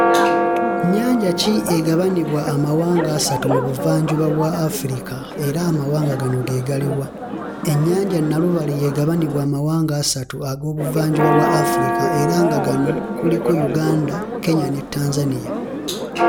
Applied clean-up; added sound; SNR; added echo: none; Church bell; 2 dB; none.